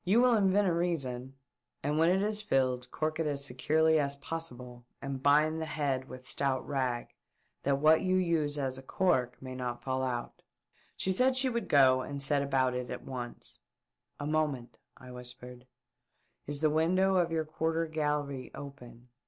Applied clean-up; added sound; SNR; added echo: none; none; none; none.